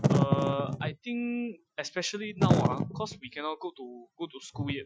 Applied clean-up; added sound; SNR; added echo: classical method Wiener filter.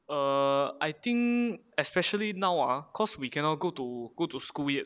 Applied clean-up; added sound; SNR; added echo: none; none; none; none.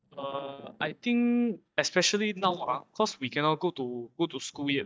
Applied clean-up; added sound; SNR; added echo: neural mask model DeepFilterNet 3.